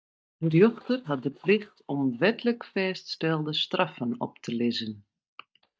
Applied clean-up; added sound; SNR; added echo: neural mask model DeepFilterNet 3.